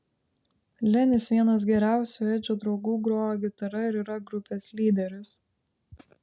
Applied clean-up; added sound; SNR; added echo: none; none; none; none.